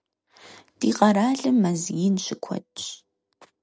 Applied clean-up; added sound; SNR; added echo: none; none; none; none.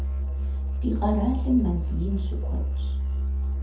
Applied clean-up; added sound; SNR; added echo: none; Musical instrument; -3 dB; reverberation time 0.5 s.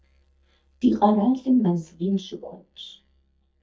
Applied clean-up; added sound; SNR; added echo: neural mask model DeepFilterNet 3.